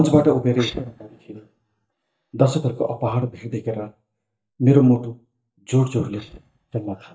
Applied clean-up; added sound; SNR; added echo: neural mask model DeepFilterNet 3.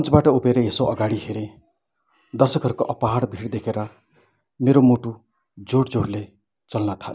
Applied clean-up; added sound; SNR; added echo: none; none; none; none.